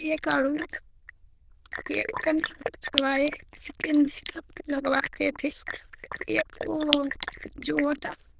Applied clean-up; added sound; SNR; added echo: neural diffusion model UNIVERSE++.